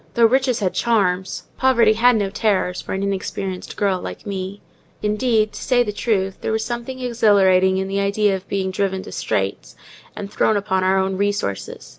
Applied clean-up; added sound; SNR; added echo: none; none; none; none.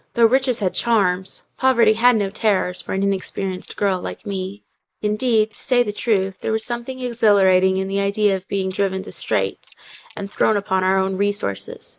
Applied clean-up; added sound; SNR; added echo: neural mask model Resemble Enhance denoiser.